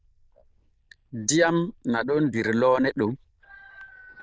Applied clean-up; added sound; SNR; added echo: neural diffusion model UNIVERSE++.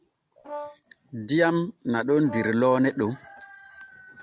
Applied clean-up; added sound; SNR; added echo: none; Brass instrument; 14 dB; none.